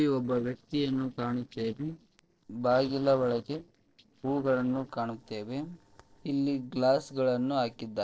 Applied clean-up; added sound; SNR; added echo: neural separator model SepFormer DNS4.